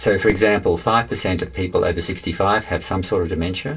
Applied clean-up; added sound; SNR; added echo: none; Fireworks; 18 dB; reverberation time 0.1 s.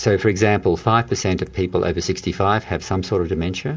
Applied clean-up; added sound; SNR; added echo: none; none; none; none.